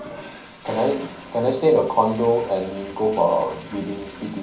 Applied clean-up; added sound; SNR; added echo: none; Toilet flush; 17 dB; reverberation time 0.6 s.